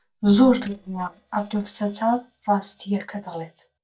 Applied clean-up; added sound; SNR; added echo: neural mask model DeepFilterNet 3.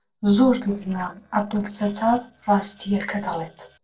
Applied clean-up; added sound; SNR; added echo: neural separator model SepFormer DNS4.